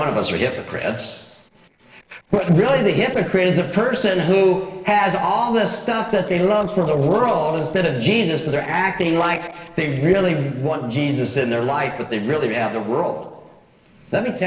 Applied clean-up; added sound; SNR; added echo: neural separator model SepFormer DNS4.